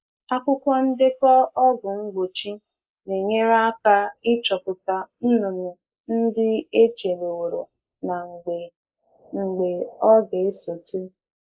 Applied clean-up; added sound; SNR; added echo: neural mask model Resemble Enhance denoiser.